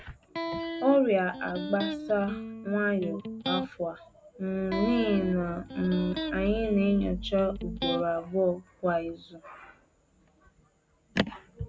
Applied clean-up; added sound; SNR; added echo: none; Electric guitar; 7 dB; none.